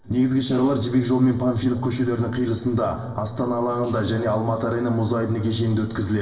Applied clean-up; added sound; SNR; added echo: neural separator model SepFormer DNS4.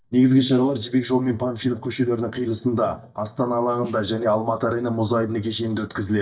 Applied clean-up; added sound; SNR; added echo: neural mask model DeepFilterNet 3.